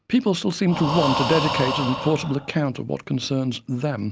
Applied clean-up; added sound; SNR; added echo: none; Breathing; 5 dB; none.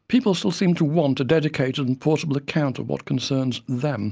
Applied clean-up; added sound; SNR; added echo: none; none; none; none.